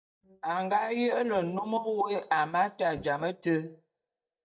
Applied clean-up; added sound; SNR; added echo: neural mask model DeepFilterNet 3.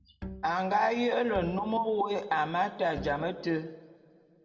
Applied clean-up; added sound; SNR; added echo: none; Bowed string instrument; 16 dB; reverberation time 1.2 s.